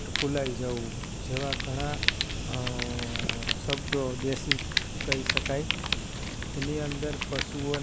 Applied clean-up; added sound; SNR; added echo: none; Fire; -2 dB; none.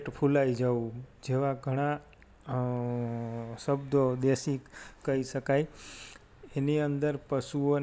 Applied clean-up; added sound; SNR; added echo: none; none; none; none.